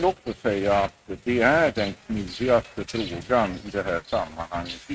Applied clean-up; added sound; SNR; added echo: neural mask model RNNoise.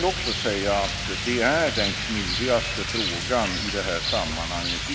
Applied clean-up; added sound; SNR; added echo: none; Rain; 2 dB; none.